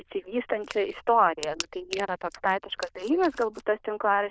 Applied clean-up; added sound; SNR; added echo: neural diffusion model UNIVERSE++.